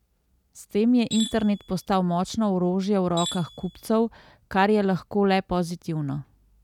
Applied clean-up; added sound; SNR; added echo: none; Tools; 12 dB; none.